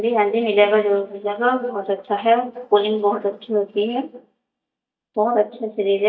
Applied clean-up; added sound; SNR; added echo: neural mask model DeepFilterNet 3.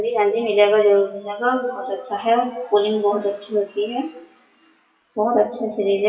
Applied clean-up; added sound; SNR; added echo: classical method WPE with log-MMSE.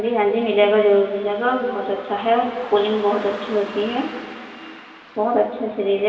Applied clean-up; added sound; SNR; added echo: none; Car passing by; 19 dB; reverberation time 2.3 s.